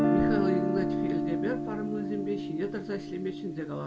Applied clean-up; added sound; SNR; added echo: none; Guitar; -4 dB; reverberation time 1.0 s.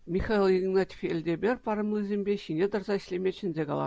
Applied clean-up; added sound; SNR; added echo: none; none; none; none.